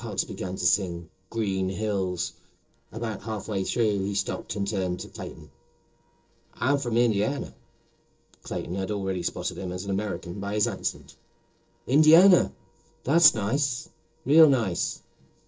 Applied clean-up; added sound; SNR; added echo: neural separator model SepFormer DNS4.